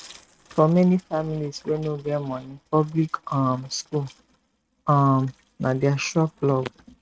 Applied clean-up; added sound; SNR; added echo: neural mask model RNNoise.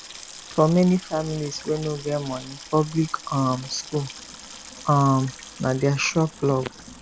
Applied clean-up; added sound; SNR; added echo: none; Sink (filling or washing) / Water tap, faucet; 17 dB; none.